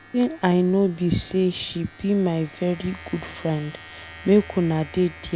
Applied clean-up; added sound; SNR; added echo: none; Domestic sounds, home sounds; 18 dB; none.